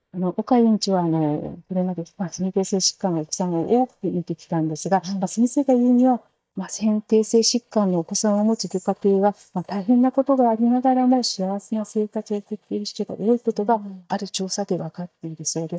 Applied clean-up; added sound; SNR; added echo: neural mask model DeepFilterNet 3.